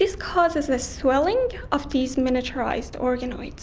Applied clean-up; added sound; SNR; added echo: none; none; none; none.